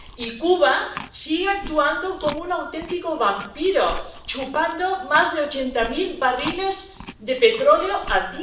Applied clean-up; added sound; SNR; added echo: none; Chewing, mastication; 15 dB; reverberation time 0.6 s.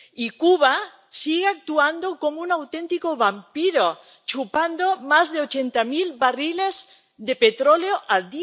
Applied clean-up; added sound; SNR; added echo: none; none; none; none.